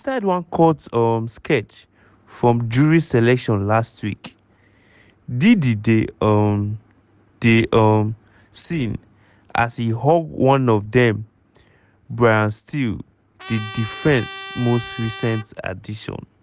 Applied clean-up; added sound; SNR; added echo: none; Trumpet; 14 dB; none.